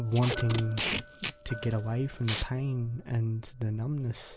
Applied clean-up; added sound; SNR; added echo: none; Packing tape, duct tape; 6 dB; none.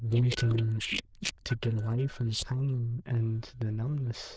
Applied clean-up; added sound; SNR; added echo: neural diffusion model UNIVERSE++.